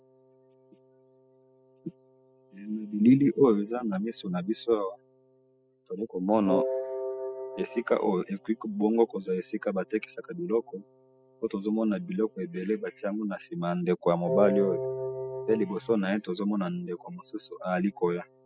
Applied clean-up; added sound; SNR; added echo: classical method spectral subtraction.